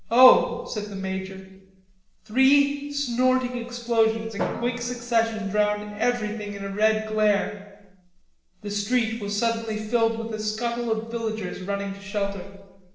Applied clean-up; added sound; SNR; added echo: neural separator model SepFormer DNS4.